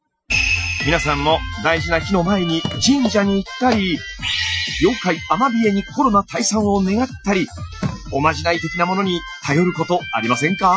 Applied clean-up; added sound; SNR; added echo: classical method Wiener filter.